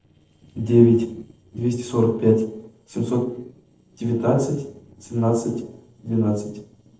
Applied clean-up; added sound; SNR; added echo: neural separator model SepFormer DNS4.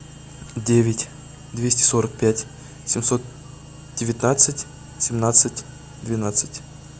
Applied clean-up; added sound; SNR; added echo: none; none; none; none.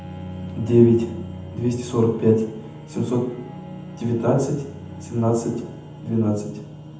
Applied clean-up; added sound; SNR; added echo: none; Bowed string instrument; 16 dB; reverberation time 0.8 s.